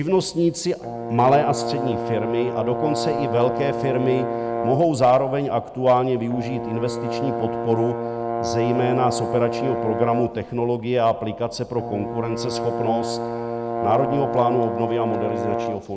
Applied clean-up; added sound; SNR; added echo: none; Brass instrument; 4 dB; none.